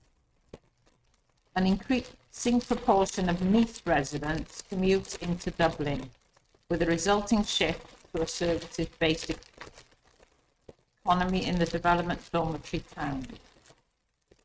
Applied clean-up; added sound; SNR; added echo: neural mask model RNNoise.